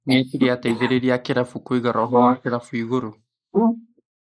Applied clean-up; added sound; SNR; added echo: neural mask model Resemble Enhance denoiser.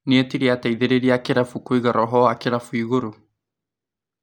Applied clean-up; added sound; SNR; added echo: none; none; none; none.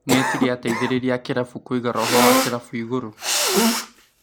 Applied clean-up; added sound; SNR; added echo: none; Cough; -2 dB; none.